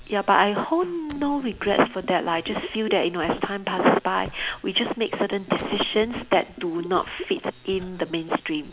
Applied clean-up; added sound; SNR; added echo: none; Bathtub (filling or washing) + Walk, footsteps; 17 dB; none.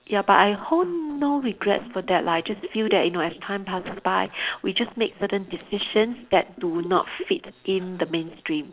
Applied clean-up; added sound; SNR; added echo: neural separator model SepFormer DNS4.